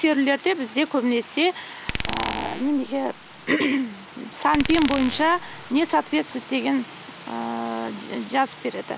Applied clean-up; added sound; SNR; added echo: none; Glass; 9 dB; none.